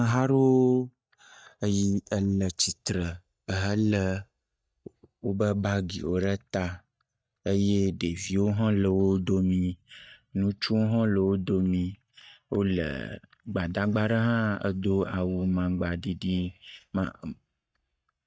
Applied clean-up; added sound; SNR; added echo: neural mask model DeepFilterNet 3.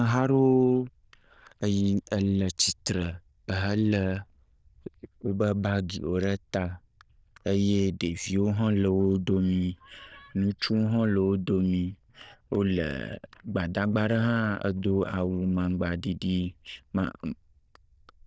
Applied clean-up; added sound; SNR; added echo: neural diffusion model UNIVERSE++.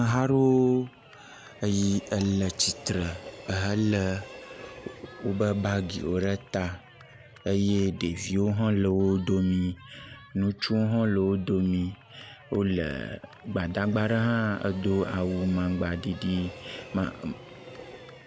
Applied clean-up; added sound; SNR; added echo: none; Train + Cheering; 20 dB; none.